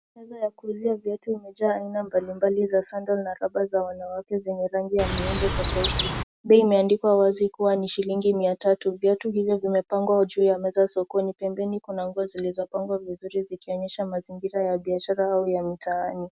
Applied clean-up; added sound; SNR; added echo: none; Chirp, tweet; 2 dB; none.